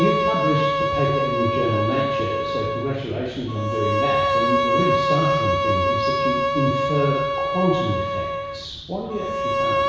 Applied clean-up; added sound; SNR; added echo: none; Bowed string instrument; -3 dB; reverberation time 1.1 s.